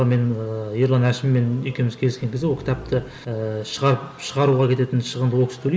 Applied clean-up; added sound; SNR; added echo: none; Dog; 17 dB; none.